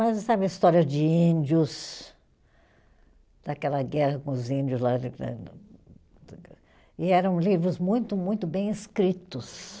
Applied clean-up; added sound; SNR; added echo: none; none; none; none.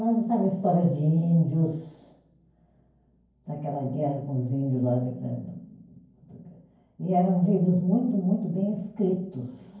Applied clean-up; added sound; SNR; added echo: none; none; none; reverberation time 0.9 s.